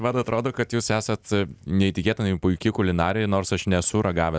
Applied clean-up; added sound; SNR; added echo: none; none; none; none.